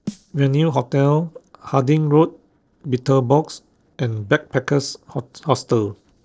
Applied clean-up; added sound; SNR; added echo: neural separator model SepFormer DNS4.